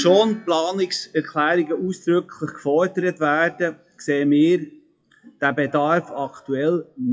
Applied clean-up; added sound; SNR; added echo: classical method WPE with log-MMSE.